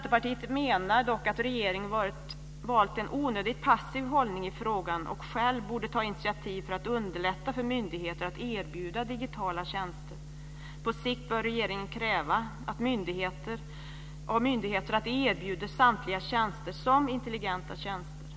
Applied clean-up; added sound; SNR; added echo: none; none; none; none.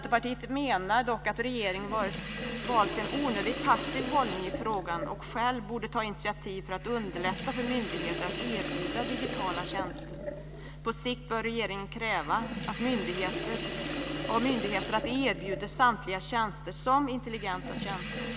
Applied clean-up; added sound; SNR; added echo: none; Sink (filling or washing); 6 dB; none.